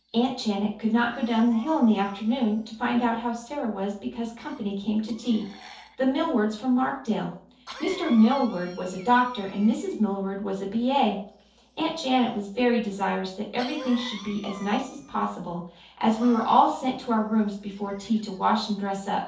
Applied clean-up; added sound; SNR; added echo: neural separator model SepFormer DNS4.